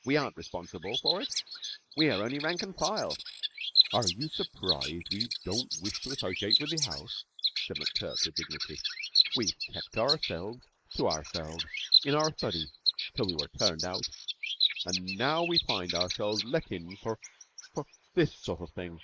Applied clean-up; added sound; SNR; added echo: neural mask model Resemble Enhance denoiser.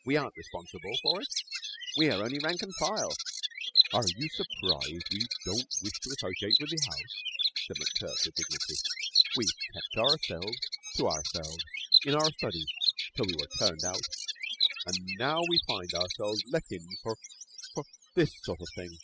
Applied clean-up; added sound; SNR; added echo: classical method spectral subtraction.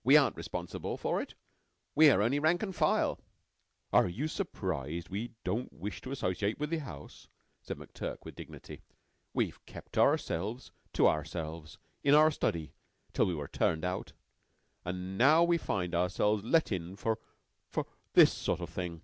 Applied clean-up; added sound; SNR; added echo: none; none; none; none.